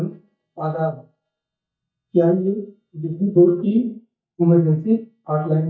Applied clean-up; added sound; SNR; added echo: neural mask model DeepFilterNet 3.